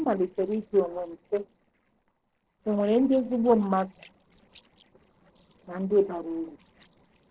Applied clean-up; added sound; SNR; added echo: neural separator model SepFormer DNS4.